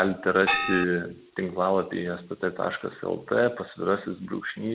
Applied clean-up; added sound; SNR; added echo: none; Gong; -1 dB; none.